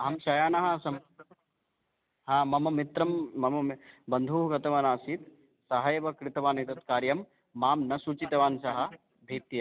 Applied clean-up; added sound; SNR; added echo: none; none; none; none.